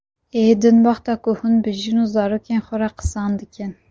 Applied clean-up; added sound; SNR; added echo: none; none; none; none.